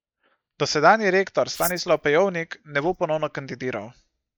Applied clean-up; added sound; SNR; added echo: neural mask model DeepFilterNet 3.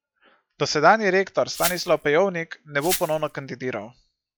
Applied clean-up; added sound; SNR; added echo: classical method log-MMSE.